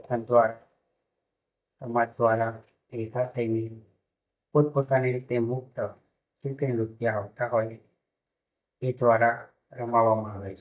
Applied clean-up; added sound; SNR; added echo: neural mask model DeepFilterNet 3.